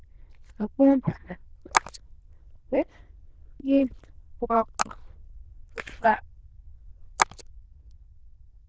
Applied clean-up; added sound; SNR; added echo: neural diffusion model UNIVERSE++.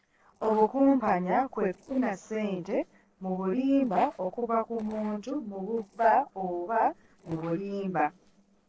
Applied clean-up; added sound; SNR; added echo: neural separator model SepFormer DNS4.